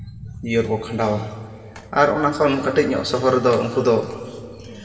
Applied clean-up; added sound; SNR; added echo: none; none; none; reverberation time 2.3 s.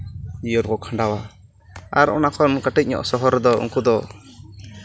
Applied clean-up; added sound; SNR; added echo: none; none; none; none.